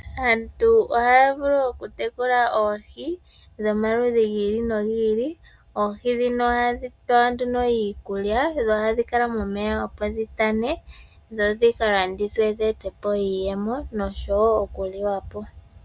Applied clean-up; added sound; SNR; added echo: none; none; none; none.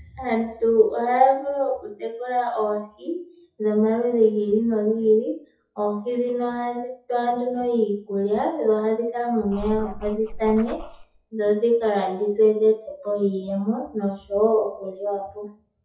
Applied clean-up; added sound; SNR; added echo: classical method WPE with log-MMSE.